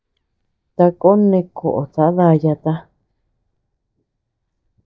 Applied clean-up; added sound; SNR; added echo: neural mask model DeepFilterNet 3.